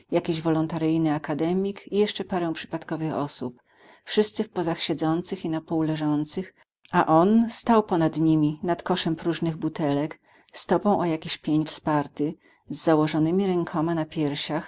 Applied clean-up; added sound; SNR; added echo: none; none; none; none.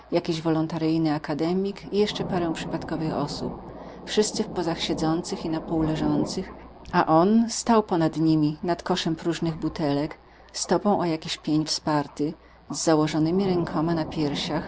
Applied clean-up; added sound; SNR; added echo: none; Thunder; 13 dB; none.